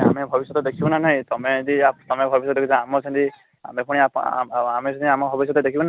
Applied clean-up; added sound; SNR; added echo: none; none; none; none.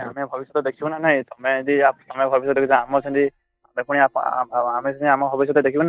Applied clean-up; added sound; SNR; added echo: neural mask model DeepFilterNet 3.